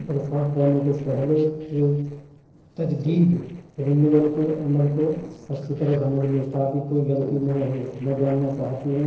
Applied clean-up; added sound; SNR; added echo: neural separator model SepFormer DNS4.